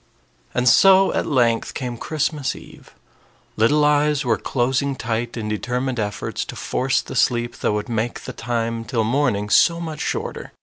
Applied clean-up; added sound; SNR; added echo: none; none; none; none.